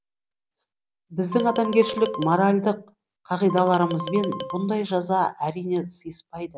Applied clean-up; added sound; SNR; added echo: none; Marimba, xylophone; 10 dB; none.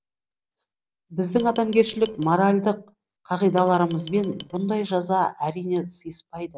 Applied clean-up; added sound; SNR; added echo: neural separator model SepFormer DNS4.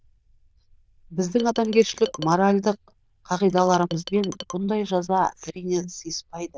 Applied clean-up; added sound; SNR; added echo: neural diffusion model UNIVERSE++.